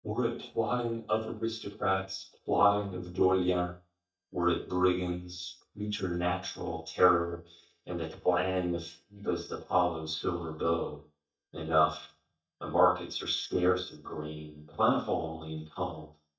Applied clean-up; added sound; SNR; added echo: neural mask model DeepFilterNet 3.